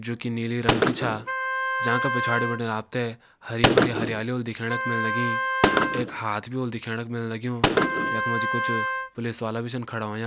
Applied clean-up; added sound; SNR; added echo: none; Wind instrument, woodwind instrument + Gunshot, gunfire; -3 dB; none.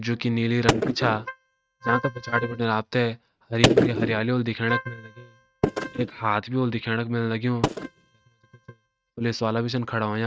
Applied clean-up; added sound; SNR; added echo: neural mask model RNNoise.